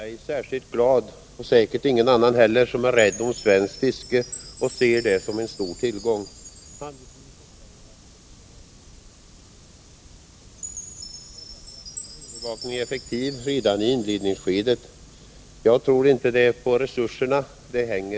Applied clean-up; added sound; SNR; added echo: none; Chime; 20 dB; none.